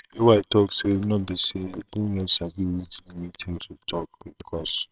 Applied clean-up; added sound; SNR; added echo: neural separator model SepFormer WHAMR!.